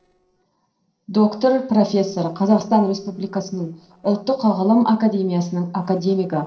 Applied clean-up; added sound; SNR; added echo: neural separator model SepFormer DNS4.